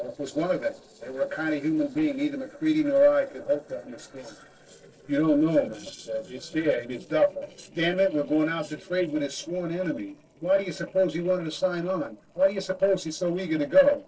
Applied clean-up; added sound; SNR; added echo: neural separator model SepFormer DNS4.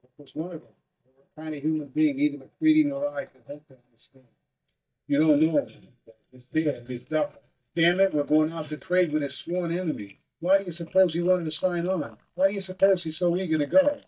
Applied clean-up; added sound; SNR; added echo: neural mask model DeepFilterNet 3.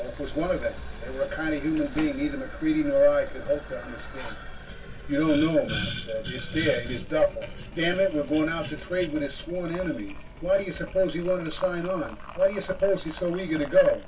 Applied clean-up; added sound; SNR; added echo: none; Boiling; 10 dB; reverberation time 0.1 s.